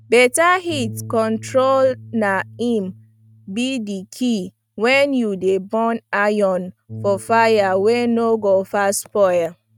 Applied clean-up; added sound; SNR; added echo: neural mask model RNNoise.